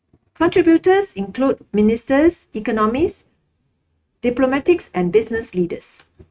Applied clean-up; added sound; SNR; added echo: neural mask model RNNoise.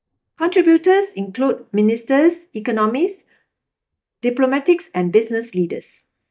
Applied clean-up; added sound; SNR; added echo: neural mask model DeepFilterNet 3.